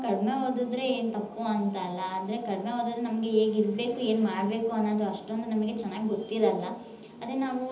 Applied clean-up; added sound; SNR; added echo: none; none; none; reverberation time 1.2 s.